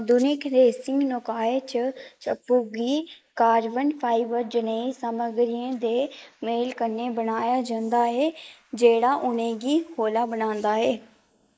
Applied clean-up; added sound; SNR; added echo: neural mask model Resemble Enhance denoiser.